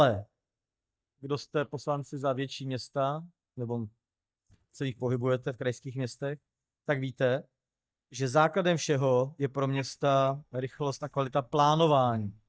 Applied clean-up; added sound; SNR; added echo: neural mask model DeepFilterNet 3.